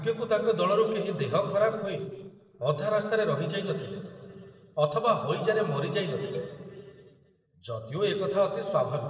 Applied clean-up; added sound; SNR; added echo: neural separator model SepFormer DNS4.